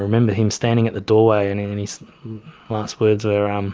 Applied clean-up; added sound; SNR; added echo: none; none; none; none.